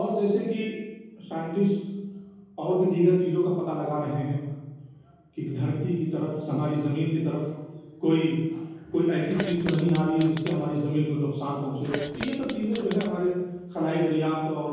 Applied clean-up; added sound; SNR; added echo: none; Fart; 9 dB; reverberation time 1.3 s.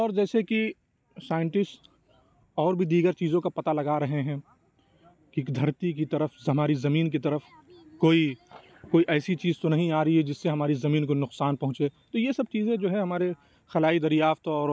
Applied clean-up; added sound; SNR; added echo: none; none; none; none.